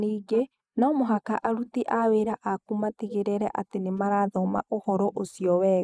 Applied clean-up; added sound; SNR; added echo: neural mask model Resemble Enhance denoiser.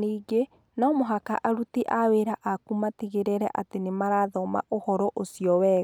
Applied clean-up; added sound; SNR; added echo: none; none; none; none.